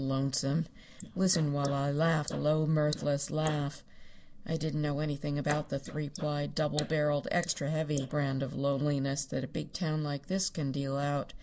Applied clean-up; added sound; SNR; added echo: neural mask model Resemble Enhance denoiser.